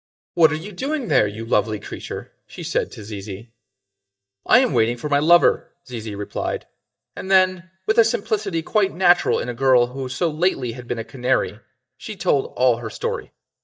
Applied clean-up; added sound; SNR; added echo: neural mask model DeepFilterNet 3.